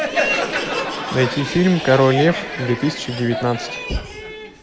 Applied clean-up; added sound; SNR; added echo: none; Crowd; 5 dB; none.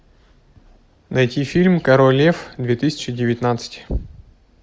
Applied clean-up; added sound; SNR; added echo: none; none; none; none.